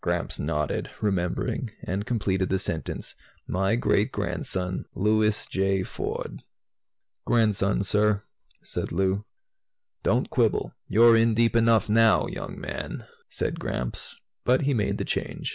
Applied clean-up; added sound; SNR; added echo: none; none; none; none.